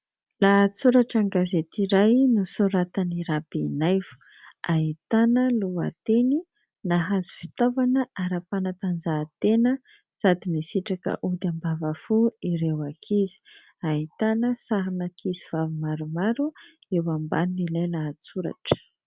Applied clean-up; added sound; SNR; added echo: none; none; none; none.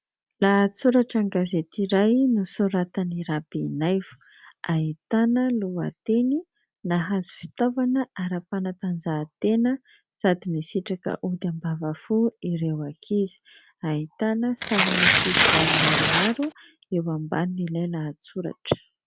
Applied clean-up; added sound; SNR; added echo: none; Tearing; -4 dB; none.